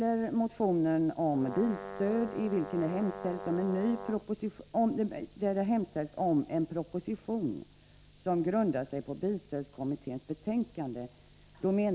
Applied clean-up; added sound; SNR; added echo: none; Brass instrument; 11 dB; none.